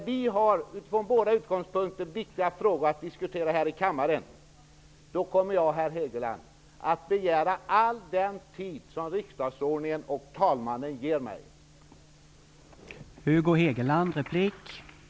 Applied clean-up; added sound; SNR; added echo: none; none; none; none.